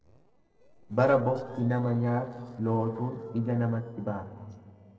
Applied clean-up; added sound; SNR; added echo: neural separator model SepFormer DNS4.